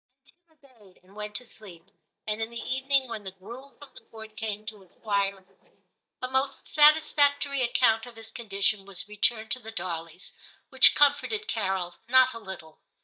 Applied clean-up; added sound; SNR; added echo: neural mask model DeepFilterNet 3.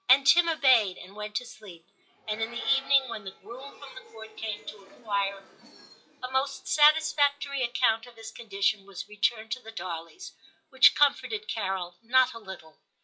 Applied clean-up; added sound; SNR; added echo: classical method WPE with log-MMSE.